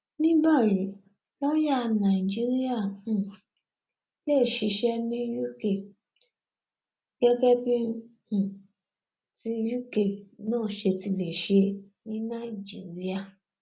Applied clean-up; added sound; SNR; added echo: none; none; none; none.